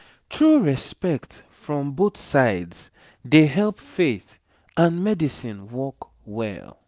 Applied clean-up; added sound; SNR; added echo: none; none; none; none.